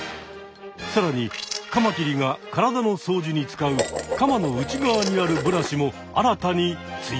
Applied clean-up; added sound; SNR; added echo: none; Dishes, pots, and pans; 7 dB; none.